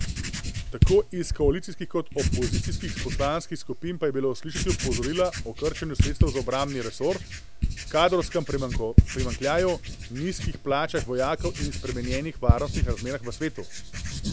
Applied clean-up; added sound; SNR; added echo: none; Writing; -1 dB; none.